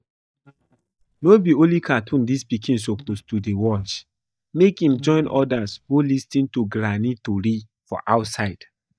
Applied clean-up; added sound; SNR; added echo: neural mask model DeepFilterNet 3.